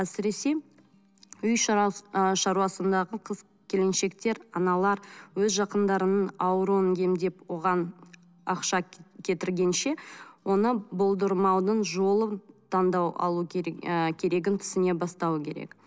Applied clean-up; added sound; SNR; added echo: none; none; none; none.